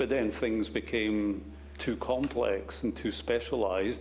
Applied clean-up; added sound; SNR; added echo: none; Musical instrument; 16 dB; none.